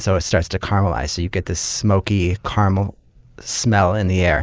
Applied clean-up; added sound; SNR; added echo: neural mask model Resemble Enhance denoiser.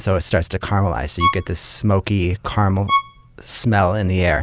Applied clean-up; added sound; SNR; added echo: none; Bowed string instrument; 7 dB; none.